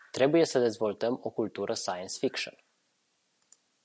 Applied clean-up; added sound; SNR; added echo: none; none; none; none.